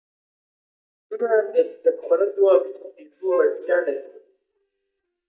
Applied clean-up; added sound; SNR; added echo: neural mask model DeepFilterNet 3.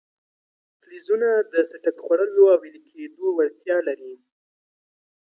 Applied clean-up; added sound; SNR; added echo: none; none; none; none.